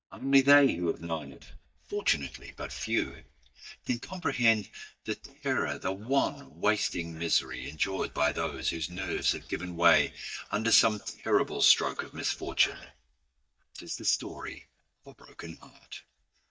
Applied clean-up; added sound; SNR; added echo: neural mask model DeepFilterNet 3.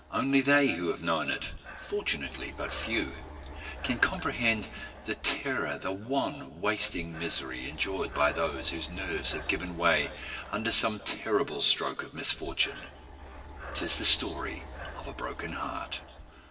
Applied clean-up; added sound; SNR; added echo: none; Breathing; 14 dB; reverberation time 2.3 s.